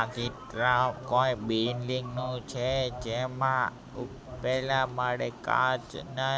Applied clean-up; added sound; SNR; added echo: none; none; none; none.